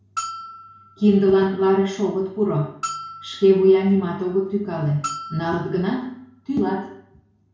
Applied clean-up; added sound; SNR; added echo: none; Bell; 15 dB; reverberation time 0.6 s.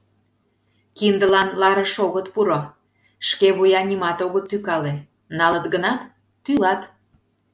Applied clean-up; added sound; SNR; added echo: none; none; none; none.